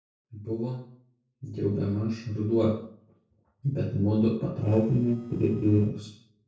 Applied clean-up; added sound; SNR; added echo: neural separator model SepFormer DNS4.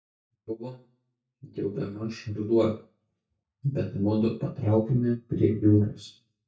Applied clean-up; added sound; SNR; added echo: neural mask model DeepFilterNet 3.